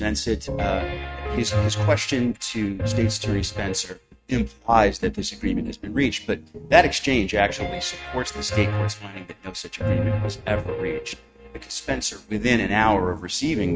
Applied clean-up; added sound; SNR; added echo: neural mask model RNNoise.